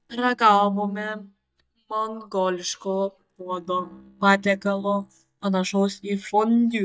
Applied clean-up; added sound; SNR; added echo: neural mask model DeepFilterNet 3.